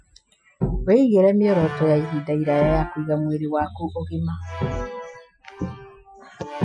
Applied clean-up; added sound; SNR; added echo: classical method Wiener filter.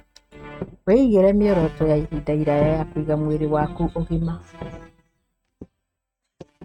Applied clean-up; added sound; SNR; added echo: neural mask model RNNoise.